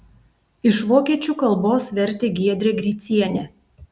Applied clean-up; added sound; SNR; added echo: none; none; none; none.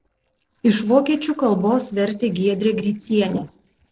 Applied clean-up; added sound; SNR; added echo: neural separator model SepFormer DNS4.